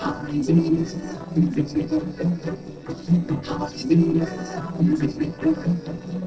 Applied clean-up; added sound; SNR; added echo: neural separator model SepFormer DNS4.